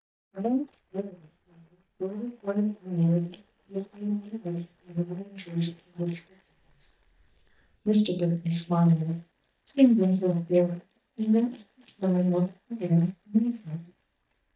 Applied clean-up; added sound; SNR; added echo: neural mask model DeepFilterNet 3.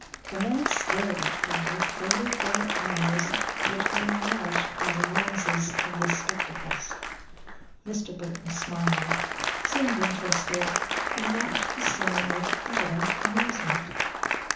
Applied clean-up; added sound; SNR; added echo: none; Applause; -3 dB; reverberation time 0.7 s.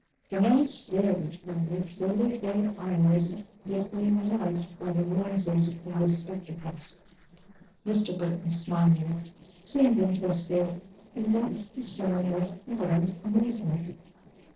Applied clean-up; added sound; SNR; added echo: neural separator model SepFormer DNS4.